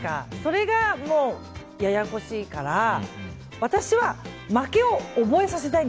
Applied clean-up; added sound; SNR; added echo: none; none; none; none.